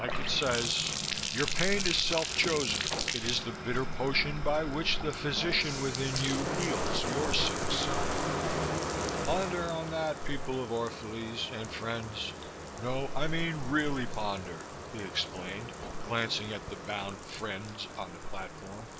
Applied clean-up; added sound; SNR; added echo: none; Bathtub (filling or washing); 3 dB; none.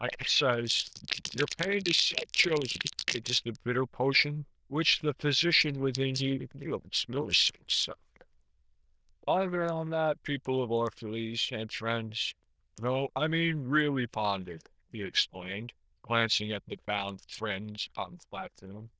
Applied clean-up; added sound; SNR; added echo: neural diffusion model UNIVERSE++.